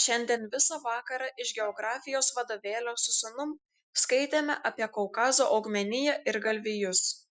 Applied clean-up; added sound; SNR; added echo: classical method Wiener filter.